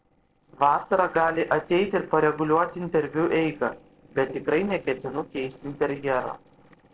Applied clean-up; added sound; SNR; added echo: neural separator model SepFormer DNS4.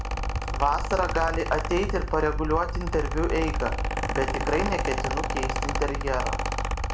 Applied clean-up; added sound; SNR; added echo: none; Mechanical fan; -1 dB; reverberation time 0.8 s.